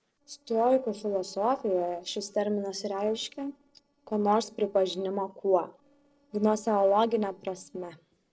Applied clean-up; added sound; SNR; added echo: neural separator model SepFormer DNS4.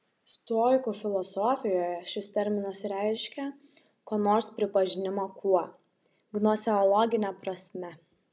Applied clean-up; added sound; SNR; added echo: none; none; none; none.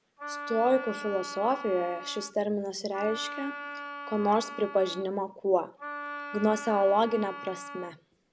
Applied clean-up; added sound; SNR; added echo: none; Wind instrument, woodwind instrument; 11 dB; none.